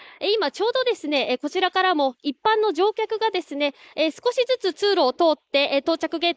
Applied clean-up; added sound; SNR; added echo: neural mask model Resemble Enhance denoiser.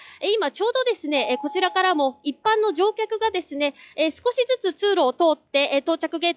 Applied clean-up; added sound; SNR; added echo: classical method log-MMSE.